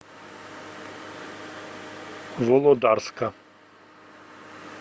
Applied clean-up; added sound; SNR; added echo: none; none; none; none.